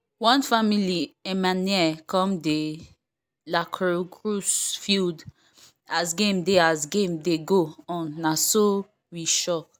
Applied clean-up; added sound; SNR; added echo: none; none; none; none.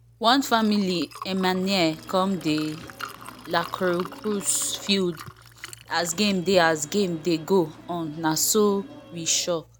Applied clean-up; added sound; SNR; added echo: none; Subway, metro, underground / Sliding door + Liquid; 18 dB; none.